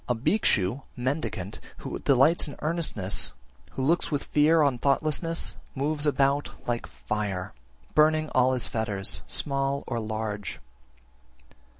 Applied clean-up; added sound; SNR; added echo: none; none; none; none.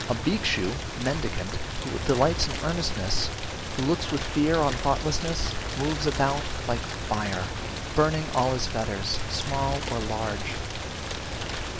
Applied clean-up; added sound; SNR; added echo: none; Rain; 4 dB; none.